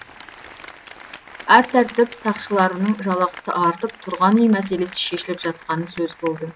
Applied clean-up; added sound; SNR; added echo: none; Applause; 19 dB; none.